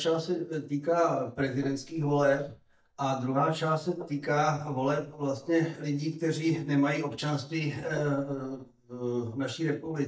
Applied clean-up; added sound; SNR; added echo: neural mask model DeepFilterNet 3.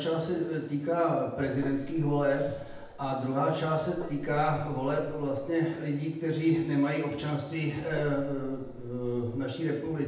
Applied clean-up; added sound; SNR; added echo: none; Gong; 12 dB; reverberation time 0.8 s.